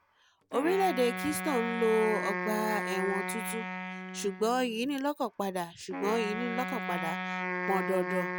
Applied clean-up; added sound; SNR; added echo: none; Wind instrument, woodwind instrument; 4 dB; none.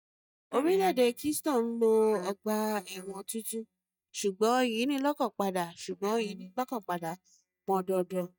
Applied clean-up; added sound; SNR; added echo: neural mask model DeepFilterNet 3.